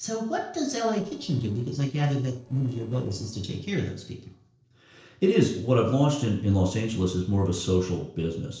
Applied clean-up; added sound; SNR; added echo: neural separator model SepFormer DNS4.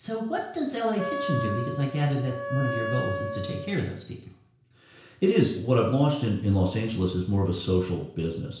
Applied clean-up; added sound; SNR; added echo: none; Wind instrument, woodwind instrument; 6 dB; reverberation time 0.5 s.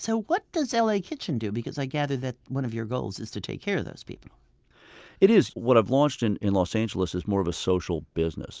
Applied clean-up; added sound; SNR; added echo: none; none; none; none.